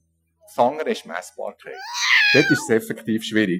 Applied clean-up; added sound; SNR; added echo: classical method Wiener filter.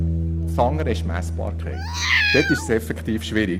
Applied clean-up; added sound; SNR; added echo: none; Bass guitar + Meow; -1 dB; none.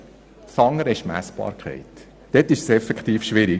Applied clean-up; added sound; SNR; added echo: none; none; none; none.